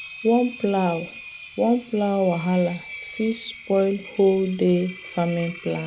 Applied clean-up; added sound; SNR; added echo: none; Engine; 16 dB; none.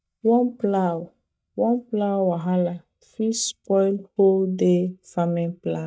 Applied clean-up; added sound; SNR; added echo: neural mask model DeepFilterNet 3.